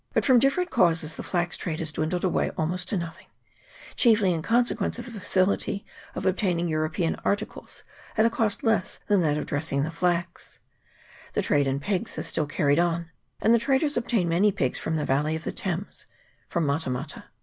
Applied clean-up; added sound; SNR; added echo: none; none; none; none.